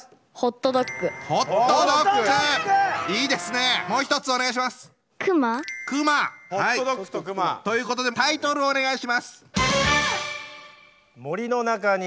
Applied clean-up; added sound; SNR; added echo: none; Motorcycle; 13 dB; none.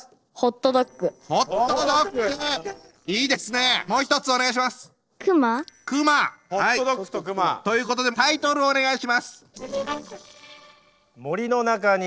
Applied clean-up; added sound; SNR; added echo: neural separator model SepFormer DNS4.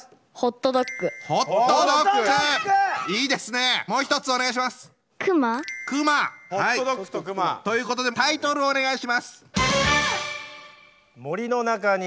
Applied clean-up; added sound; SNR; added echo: none; none; none; none.